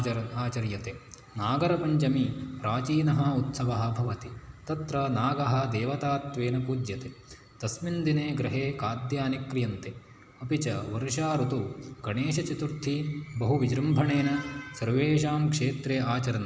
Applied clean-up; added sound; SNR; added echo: none; none; none; none.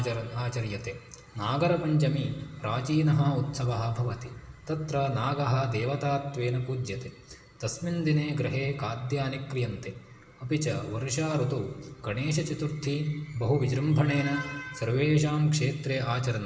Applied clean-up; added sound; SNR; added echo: none; none; none; reverberation time 0.7 s.